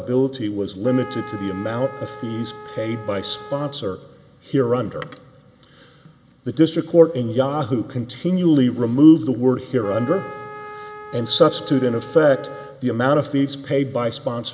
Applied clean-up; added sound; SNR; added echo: none; Trumpet; 16 dB; none.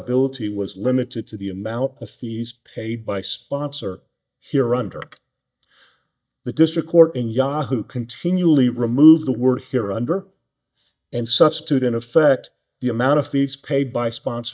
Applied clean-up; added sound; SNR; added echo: neural mask model DeepFilterNet 3.